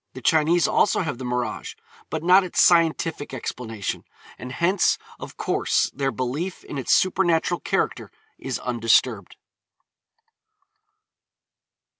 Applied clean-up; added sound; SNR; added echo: none; none; none; none.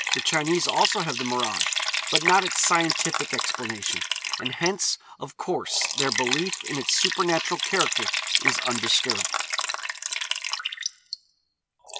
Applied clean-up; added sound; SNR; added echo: none; Liquid; 0 dB; none.